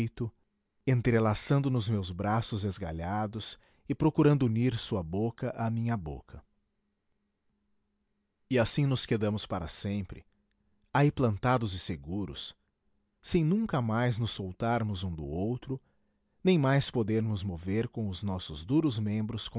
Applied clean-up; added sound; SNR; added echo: none; none; none; none.